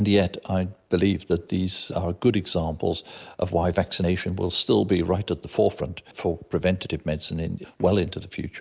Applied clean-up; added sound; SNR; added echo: none; none; none; none.